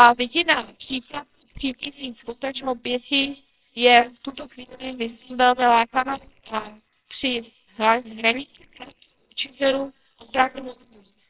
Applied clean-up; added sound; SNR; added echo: neural separator model SepFormer WHAMR!.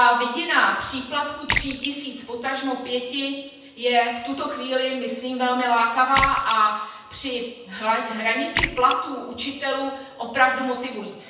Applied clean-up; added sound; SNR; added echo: none; Splash, splatter; 8 dB; reverberation time 0.9 s.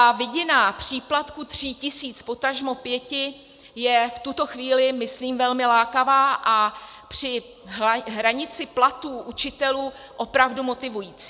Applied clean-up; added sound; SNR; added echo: none; none; none; none.